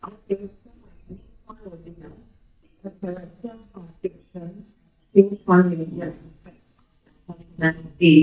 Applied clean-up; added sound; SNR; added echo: neural mask model DeepFilterNet 3.